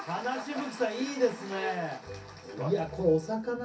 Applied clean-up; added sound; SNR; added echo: none; Bowed string instrument; 15 dB; reverberation time 0.3 s.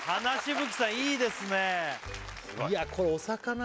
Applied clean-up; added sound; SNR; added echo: none; none; none; none.